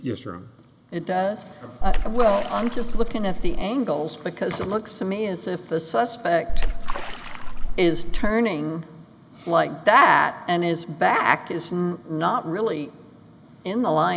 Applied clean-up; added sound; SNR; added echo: none; Splash, splatter; -4 dB; none.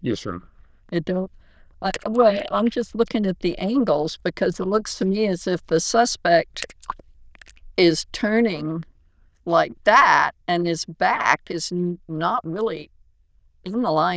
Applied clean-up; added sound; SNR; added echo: neural diffusion model UNIVERSE++.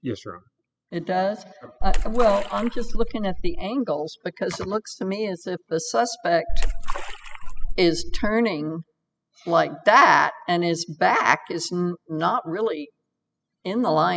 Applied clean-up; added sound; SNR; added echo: classical method spectral subtraction.